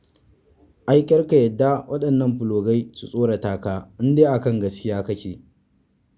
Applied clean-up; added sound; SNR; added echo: none; none; none; none.